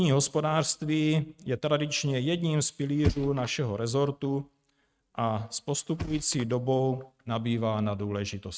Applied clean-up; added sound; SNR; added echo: neural mask model RNNoise.